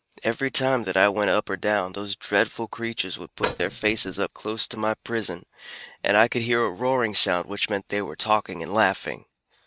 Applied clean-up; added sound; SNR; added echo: neural mask model RNNoise.